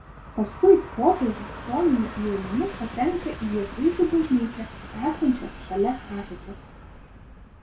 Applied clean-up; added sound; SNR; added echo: none; Train; 13 dB; reverberation time 0.3 s.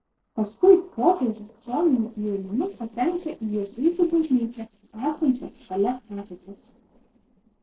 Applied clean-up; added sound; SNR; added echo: neural separator model SepFormer DNS4.